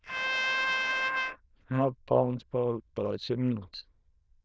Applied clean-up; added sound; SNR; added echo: neural diffusion model UNIVERSE++.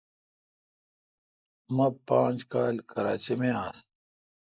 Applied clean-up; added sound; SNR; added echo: neural mask model Resemble Enhance denoiser.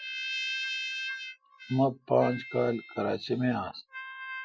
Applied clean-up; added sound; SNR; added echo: classical method Wiener filter.